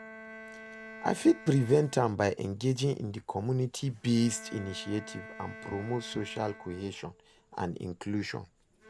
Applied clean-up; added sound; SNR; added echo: none; Bowed string instrument; 18 dB; none.